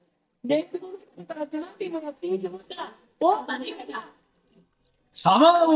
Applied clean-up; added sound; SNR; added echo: neural mask model DeepFilterNet 3.